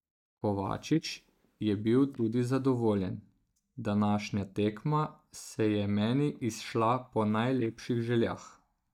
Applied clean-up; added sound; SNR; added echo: neural mask model DeepFilterNet 3.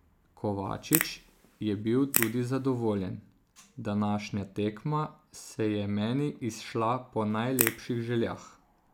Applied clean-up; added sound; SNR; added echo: none; Crack / Crackle; 3 dB; none.